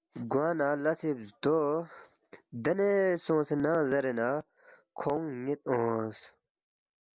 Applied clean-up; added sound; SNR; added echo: none; none; none; none.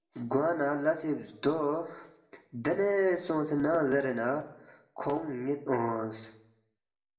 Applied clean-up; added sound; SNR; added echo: none; none; none; reverberation time 0.6 s.